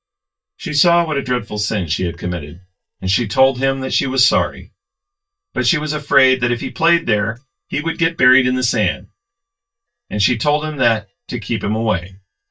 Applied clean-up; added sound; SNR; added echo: neural mask model DeepFilterNet 3.